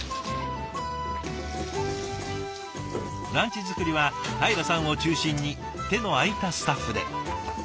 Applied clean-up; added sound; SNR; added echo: none; Wind instrument, woodwind instrument; 17 dB; none.